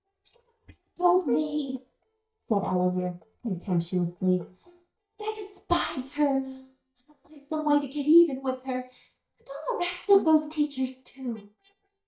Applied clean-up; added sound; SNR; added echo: neural mask model DeepFilterNet 3.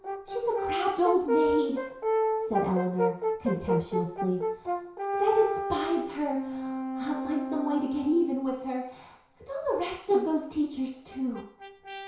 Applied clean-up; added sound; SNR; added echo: none; Brass instrument; 2 dB; reverberation time 0.6 s.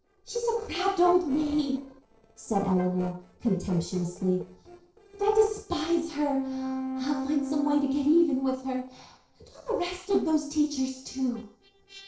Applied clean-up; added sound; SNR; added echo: neural separator model SepFormer DNS4.